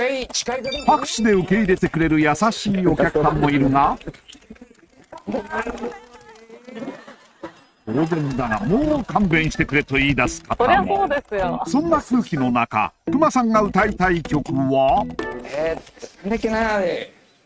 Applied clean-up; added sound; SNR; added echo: neural mask model RNNoise.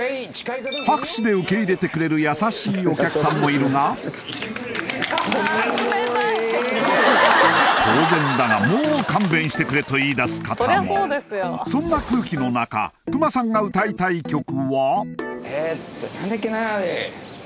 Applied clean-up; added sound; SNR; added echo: none; none; none; none.